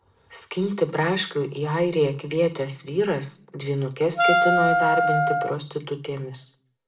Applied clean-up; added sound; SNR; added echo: none; Wind instrument, woodwind instrument; -4 dB; reverberation time 0.3 s.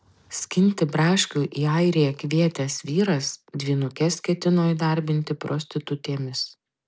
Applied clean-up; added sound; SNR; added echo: none; none; none; none.